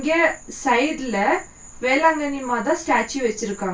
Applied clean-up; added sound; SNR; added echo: none; Insect; 20 dB; reverberation time 0.2 s.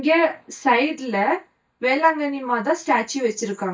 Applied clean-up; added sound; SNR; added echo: neural mask model DeepFilterNet 3.